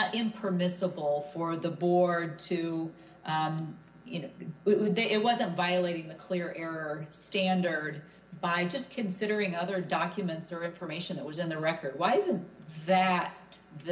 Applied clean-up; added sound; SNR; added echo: none; none; none; reverberation time 1.4 s.